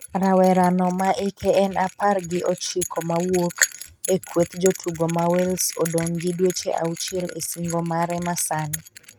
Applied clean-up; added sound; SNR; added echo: neural mask model RNNoise.